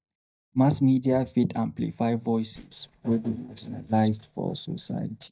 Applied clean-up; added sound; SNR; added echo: neural mask model DeepFilterNet 3.